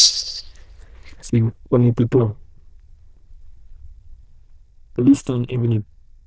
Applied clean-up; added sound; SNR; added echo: neural diffusion model UNIVERSE++.